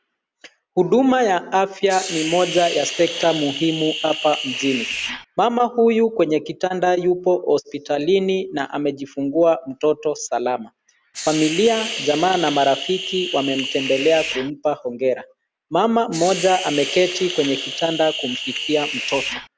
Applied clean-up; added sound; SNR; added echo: none; Hiss; 7 dB; none.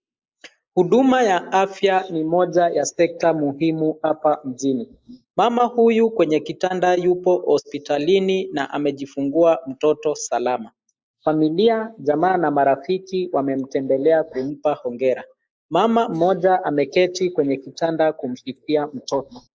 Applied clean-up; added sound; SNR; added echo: neural mask model Resemble Enhance denoiser.